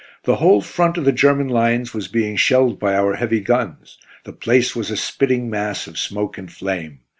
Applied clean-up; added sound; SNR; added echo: none; none; none; none.